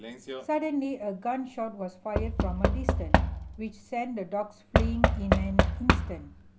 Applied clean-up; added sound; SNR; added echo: none; Knock / Wood; -5 dB; none.